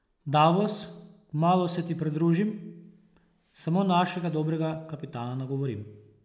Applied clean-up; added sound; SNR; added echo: none; none; none; none.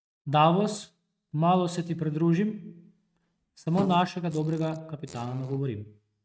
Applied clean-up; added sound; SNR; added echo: neural mask model RNNoise.